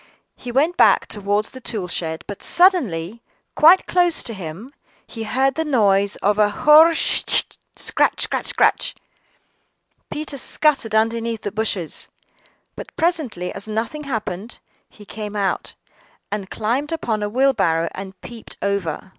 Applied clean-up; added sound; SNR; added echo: none; none; none; none.